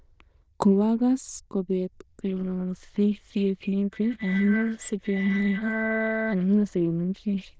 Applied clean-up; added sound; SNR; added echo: neural diffusion model UNIVERSE++.